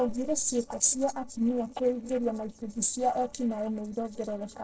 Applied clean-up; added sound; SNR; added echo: neural separator model SepFormer DNS4.